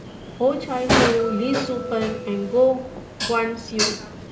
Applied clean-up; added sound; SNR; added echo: none; Dishes, pots, and pans; 3 dB; reverberation time 0.2 s.